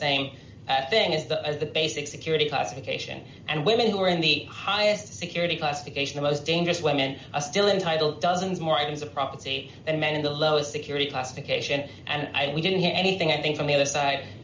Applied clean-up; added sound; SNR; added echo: none; none; none; none.